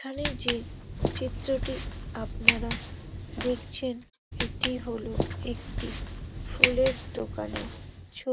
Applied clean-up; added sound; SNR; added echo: none; Walk, footsteps; -2 dB; none.